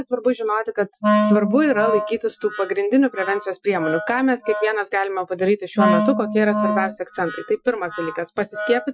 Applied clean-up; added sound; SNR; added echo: classical method Wiener filter.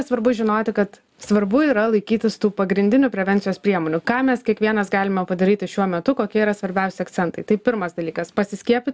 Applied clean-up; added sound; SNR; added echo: none; none; none; none.